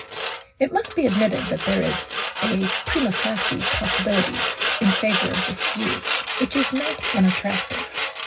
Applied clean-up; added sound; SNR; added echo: none; Sawing; -3 dB; reverberation time 0.4 s.